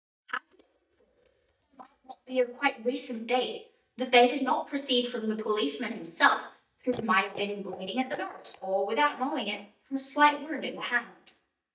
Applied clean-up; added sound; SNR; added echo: neural mask model DeepFilterNet 3.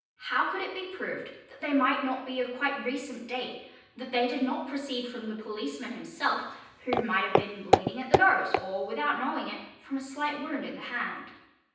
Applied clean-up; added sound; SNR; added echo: none; Walk, footsteps; -3 dB; reverberation time 0.9 s.